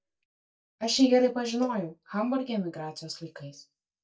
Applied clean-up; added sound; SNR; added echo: neural mask model DeepFilterNet 3.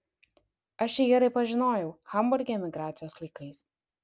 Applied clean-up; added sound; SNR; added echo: none; none; none; none.